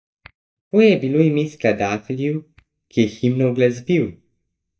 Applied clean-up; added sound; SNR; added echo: neural mask model DeepFilterNet 3.